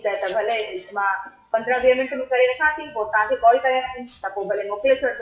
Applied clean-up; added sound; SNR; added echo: classical method WPE with log-MMSE.